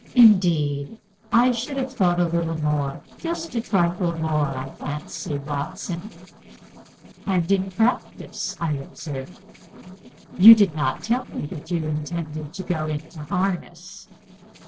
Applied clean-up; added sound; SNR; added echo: neural separator model SepFormer DNS4.